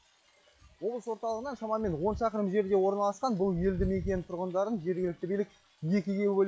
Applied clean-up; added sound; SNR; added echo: classical method log-MMSE.